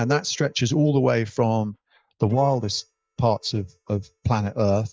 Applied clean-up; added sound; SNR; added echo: neural mask model DeepFilterNet 3.